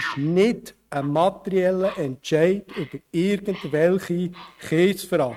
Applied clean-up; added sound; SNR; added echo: neural mask model RNNoise.